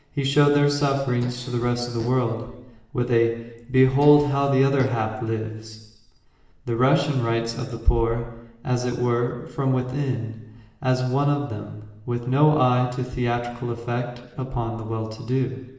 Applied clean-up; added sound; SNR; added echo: none; Fart; 18 dB; reverberation time 1.0 s.